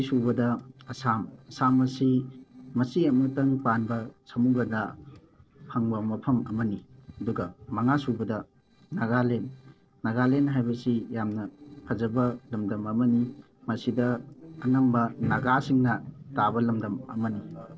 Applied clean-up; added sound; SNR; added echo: neural separator model SepFormer DNS4.